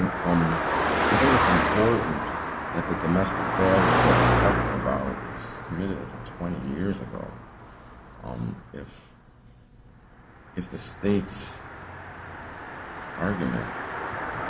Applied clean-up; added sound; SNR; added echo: none; Car passing by; -2 dB; none.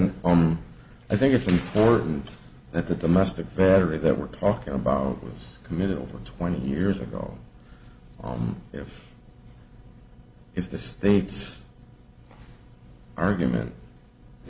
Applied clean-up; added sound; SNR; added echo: none; none; none; none.